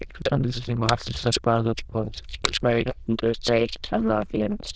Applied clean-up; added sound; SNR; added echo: neural diffusion model UNIVERSE++.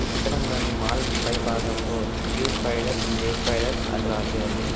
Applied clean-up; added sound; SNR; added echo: none; Wind; -4 dB; none.